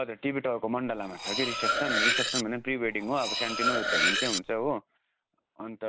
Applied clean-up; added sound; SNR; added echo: none; Cutlery, silverware; -3 dB; none.